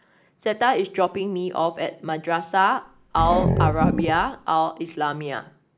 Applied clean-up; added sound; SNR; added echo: none; Growling; 2 dB; none.